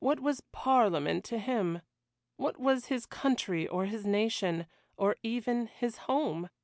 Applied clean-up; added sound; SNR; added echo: none; none; none; none.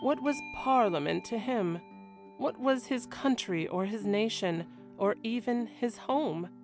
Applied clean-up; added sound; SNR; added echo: none; Guitar + Bell / Doorbell; 16 dB; none.